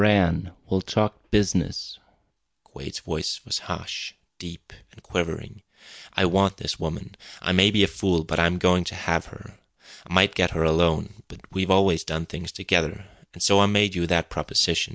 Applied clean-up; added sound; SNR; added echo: none; none; none; none.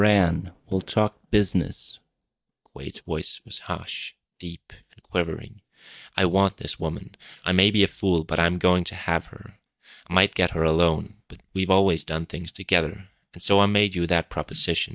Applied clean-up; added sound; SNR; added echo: neural mask model DeepFilterNet 3.